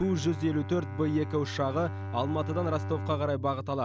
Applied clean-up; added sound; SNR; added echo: none; Bowed string instrument; 6 dB; none.